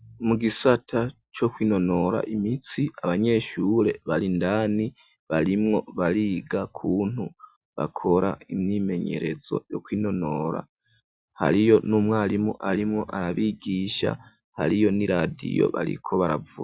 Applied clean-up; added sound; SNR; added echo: none; none; none; none.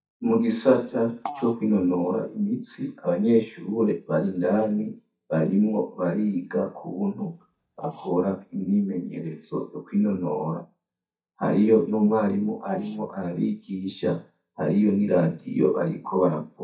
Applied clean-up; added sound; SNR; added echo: neural mask model DeepFilterNet 3.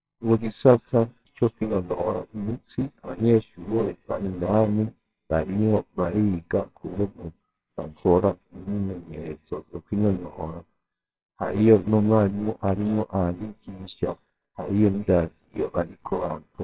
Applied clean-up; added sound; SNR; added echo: neural separator model SepFormer WHAMR!.